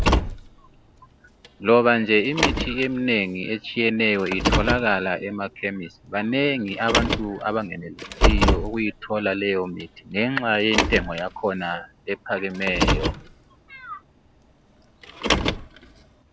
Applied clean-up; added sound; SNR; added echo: none; Car; 2 dB; none.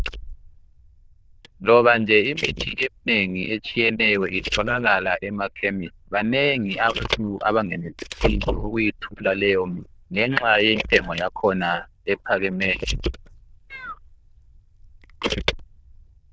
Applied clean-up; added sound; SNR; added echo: neural diffusion model UNIVERSE++.